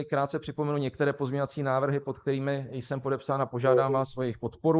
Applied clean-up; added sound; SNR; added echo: neural mask model Resemble Enhance denoiser.